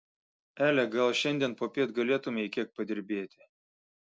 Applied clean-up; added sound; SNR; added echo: none; none; none; none.